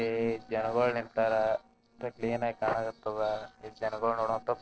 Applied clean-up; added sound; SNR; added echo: neural separator model SepFormer DNS4.